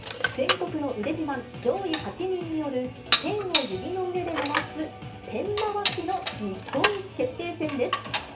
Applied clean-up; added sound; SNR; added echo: none; Dishes, pots, and pans; 3 dB; reverberation time 0.3 s.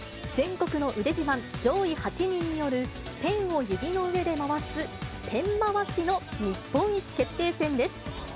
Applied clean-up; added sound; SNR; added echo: none; none; none; none.